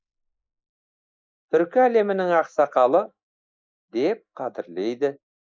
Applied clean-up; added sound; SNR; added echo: neural mask model Resemble Enhance denoiser.